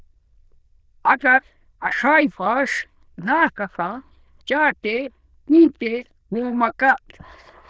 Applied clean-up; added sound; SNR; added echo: neural diffusion model UNIVERSE++.